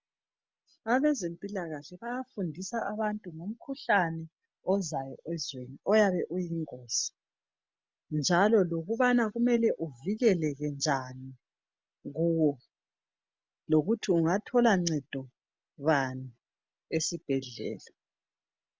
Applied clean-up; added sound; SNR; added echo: none; none; none; none.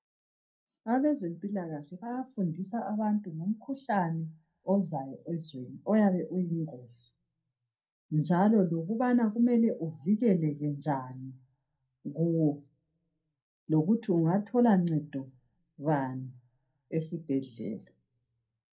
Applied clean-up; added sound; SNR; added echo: none; none; none; reverberation time 0.2 s.